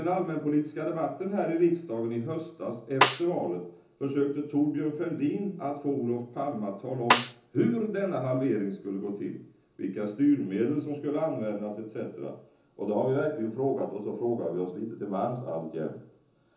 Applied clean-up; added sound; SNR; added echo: none; Snare drum; -3 dB; reverberation time 0.7 s.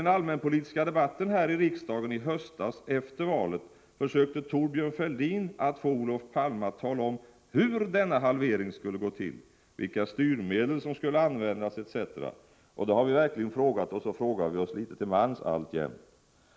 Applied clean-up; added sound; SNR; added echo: none; none; none; none.